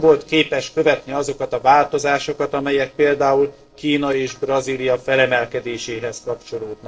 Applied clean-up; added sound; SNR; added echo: neural separator model SepFormer DNS4.